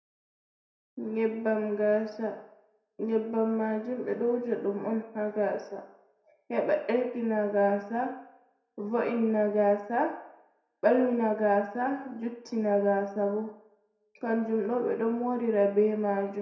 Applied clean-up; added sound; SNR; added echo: none; none; none; reverberation time 0.6 s.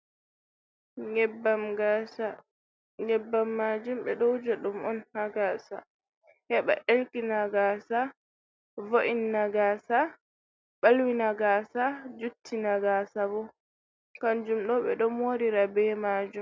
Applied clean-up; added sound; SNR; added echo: none; none; none; none.